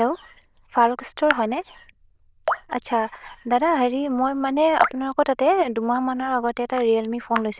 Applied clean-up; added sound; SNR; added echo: neural diffusion model UNIVERSE++.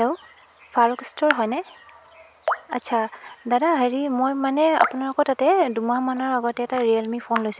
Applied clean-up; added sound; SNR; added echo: none; Raindrop / Drip; 11 dB; none.